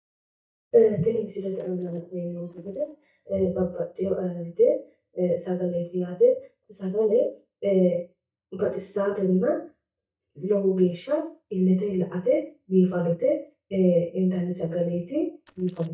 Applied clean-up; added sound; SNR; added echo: neural mask model DeepFilterNet 3.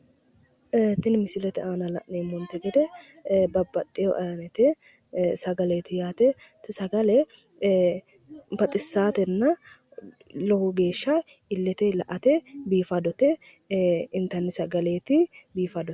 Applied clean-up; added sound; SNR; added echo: none; none; none; none.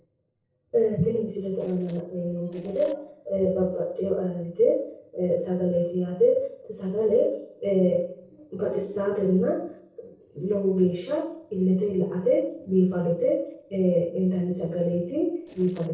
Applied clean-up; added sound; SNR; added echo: neural separator model SepFormer DNS4.